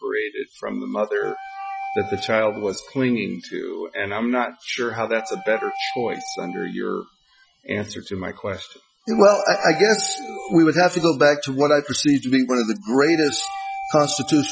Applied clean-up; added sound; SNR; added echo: classical method Wiener filter.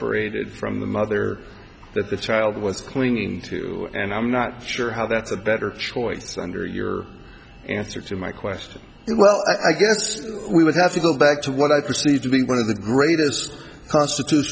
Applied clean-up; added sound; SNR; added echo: none; none; none; none.